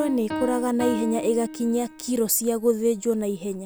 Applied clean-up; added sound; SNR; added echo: none; Piano; 10 dB; none.